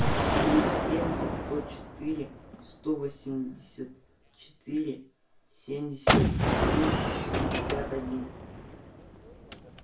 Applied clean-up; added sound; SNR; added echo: none; Gunshot, gunfire; -4 dB; reverberation time 0.3 s.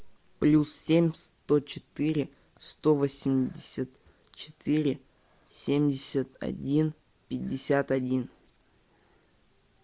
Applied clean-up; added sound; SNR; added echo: none; none; none; none.